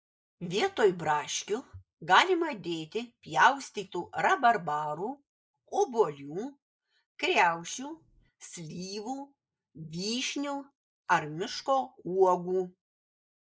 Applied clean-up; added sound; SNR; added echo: neural mask model Resemble Enhance denoiser.